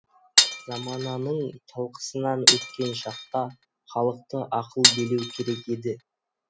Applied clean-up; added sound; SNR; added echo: none; Glass; -5 dB; none.